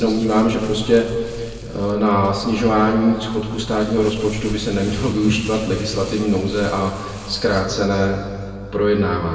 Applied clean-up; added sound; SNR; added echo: none; Crumpling, crinkling; 19 dB; reverberation time 1.9 s.